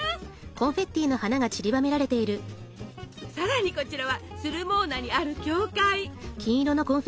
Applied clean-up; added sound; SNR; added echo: none; none; none; none.